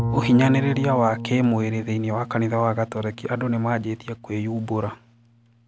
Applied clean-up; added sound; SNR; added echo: none; Bowed string instrument; 10 dB; none.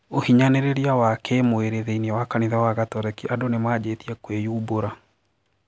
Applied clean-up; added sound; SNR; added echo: none; none; none; none.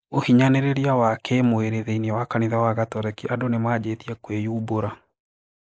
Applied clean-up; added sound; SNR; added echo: neural mask model Resemble Enhance denoiser.